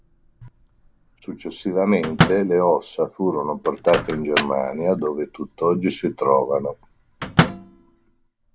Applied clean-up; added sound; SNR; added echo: none; Microwave oven; 5 dB; none.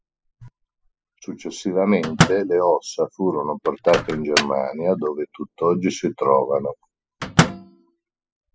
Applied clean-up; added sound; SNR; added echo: classical method spectral subtraction.